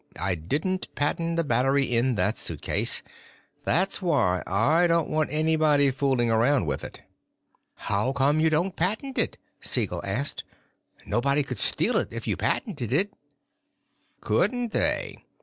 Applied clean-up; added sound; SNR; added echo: none; none; none; none.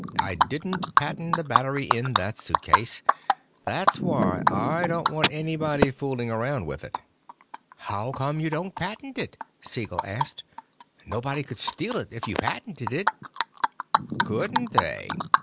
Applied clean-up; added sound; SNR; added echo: none; Animal; -2 dB; none.